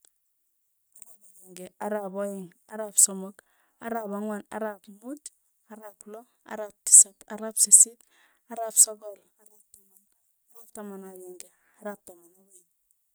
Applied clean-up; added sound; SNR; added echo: none; none; none; none.